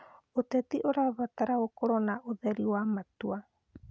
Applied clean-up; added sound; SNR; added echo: none; none; none; none.